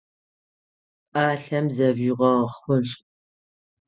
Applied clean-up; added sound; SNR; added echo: none; none; none; none.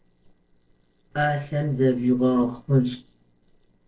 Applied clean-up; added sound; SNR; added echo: neural separator model SepFormer DNS4.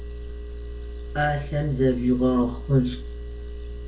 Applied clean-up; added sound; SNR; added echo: none; Engine; 8 dB; reverberation time 0.3 s.